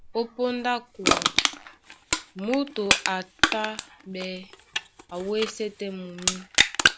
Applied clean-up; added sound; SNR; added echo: none; Crushing; -3 dB; none.